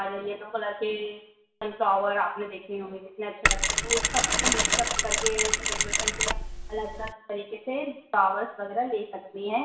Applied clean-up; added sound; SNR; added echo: none; Mechanisms; -5 dB; reverberation time 0.7 s.